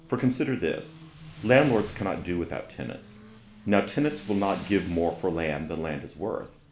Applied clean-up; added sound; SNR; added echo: none; Motorcycle; 17 dB; reverberation time 0.4 s.